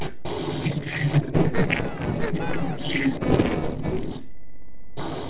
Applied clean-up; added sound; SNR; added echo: neural separator model SepFormer DNS4.